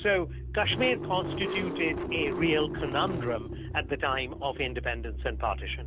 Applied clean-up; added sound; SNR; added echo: none; Engine starting / Car; 4 dB; none.